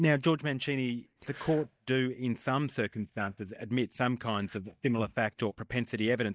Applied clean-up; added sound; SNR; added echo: neural mask model DeepFilterNet 3.